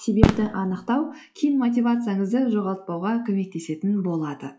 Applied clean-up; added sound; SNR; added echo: classical method log-MMSE.